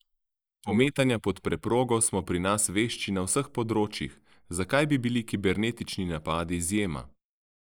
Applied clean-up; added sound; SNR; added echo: neural mask model Resemble Enhance denoiser.